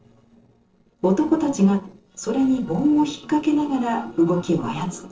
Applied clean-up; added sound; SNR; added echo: neural separator model SepFormer DNS4.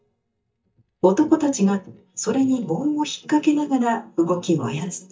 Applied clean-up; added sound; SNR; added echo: neural mask model DeepFilterNet 3.